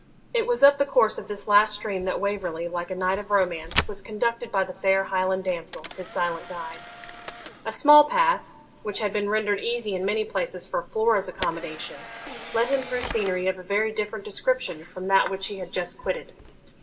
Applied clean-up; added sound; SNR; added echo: none; Camera; 13 dB; reverberation time 0.3 s.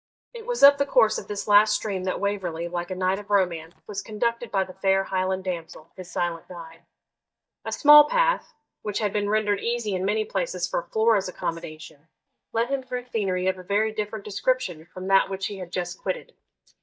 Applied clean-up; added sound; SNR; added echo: neural mask model DeepFilterNet 3.